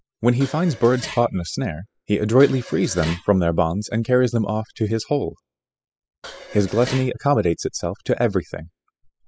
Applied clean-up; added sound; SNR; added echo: classical method spectral subtraction.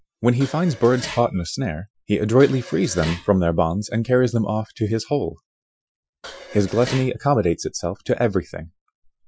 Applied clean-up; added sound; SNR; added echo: classical method Wiener filter.